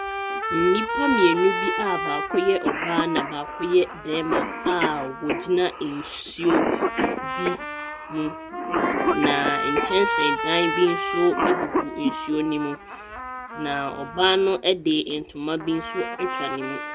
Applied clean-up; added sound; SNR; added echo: none; Trumpet + Cough; 2 dB; none.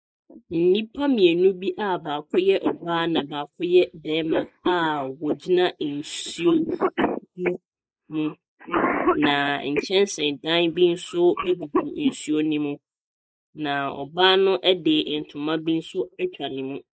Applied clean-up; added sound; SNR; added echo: neural mask model Resemble Enhance denoiser.